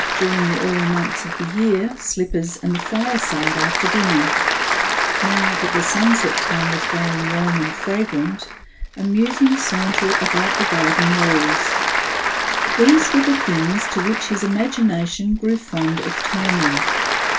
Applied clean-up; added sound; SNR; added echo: none; Applause / Crowd; 1 dB; reverberation time 0.1 s.